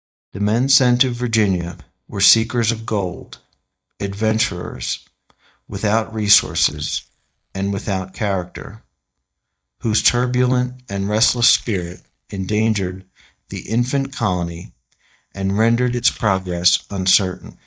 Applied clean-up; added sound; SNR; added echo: neural mask model DeepFilterNet 3.